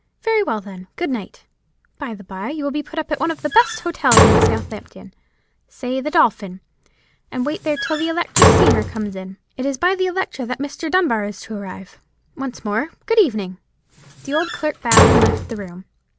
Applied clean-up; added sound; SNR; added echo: none; Slam; -4 dB; none.